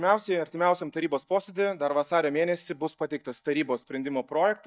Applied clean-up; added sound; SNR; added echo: neural mask model DeepFilterNet 3.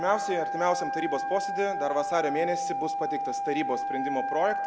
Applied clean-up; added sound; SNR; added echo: none; Wind instrument, woodwind instrument; 1 dB; none.